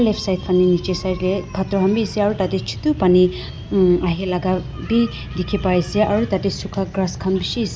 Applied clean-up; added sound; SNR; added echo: none; none; none; none.